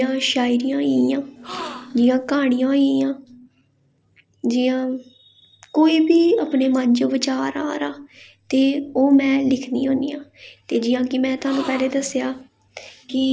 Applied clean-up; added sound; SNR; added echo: neural separator model SepFormer DNS4.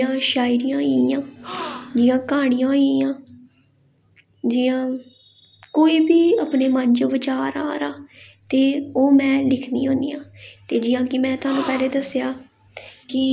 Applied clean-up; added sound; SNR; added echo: none; Gasp; 14 dB; none.